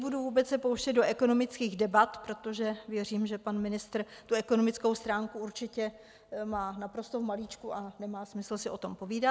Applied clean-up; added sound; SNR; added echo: none; none; none; none.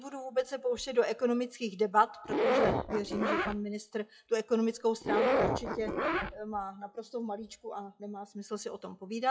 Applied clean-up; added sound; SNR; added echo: classical method WPE with log-MMSE.